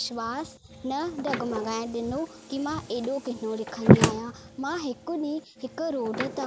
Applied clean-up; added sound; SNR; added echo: none; Slam; -2 dB; none.